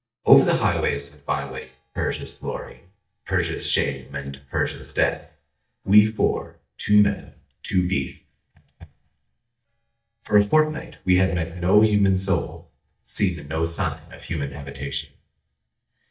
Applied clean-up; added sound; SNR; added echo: neural mask model DeepFilterNet 3.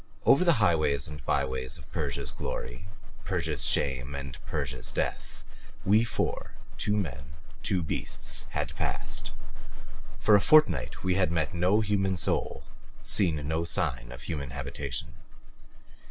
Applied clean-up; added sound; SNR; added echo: none; none; none; none.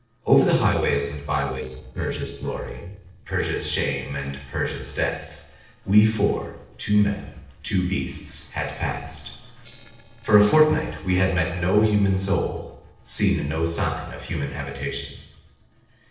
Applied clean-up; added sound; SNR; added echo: neural separator model SepFormer DNS4.